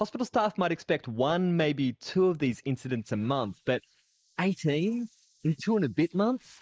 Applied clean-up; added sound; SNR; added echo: neural mask model Resemble Enhance denoiser.